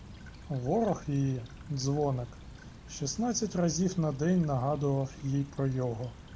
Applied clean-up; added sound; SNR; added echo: none; Stream / Trickle, dribble; 16 dB; none.